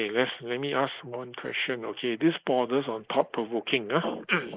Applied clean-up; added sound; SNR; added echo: neural mask model Resemble Enhance denoiser.